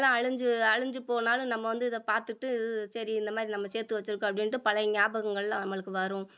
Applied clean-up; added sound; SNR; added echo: none; none; none; none.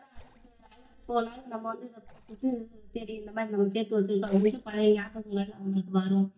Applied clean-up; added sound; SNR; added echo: neural mask model DeepFilterNet 3.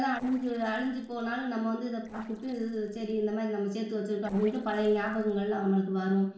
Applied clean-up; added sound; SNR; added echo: neural separator model SepFormer DNS4.